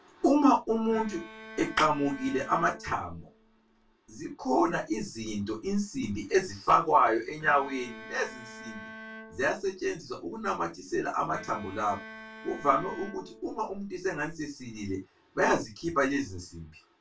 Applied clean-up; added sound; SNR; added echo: none; Bowed string instrument; 17 dB; reverberation time 0.1 s.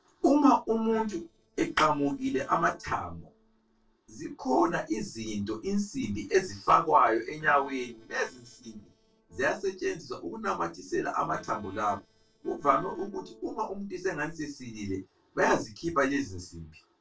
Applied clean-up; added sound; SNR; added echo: neural separator model SepFormer DNS4.